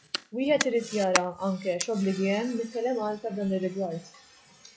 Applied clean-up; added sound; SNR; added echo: classical method log-MMSE.